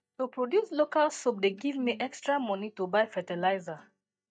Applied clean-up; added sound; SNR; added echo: neural mask model DeepFilterNet 3.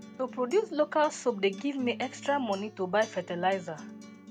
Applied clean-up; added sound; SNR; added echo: none; Acoustic guitar; 16 dB; none.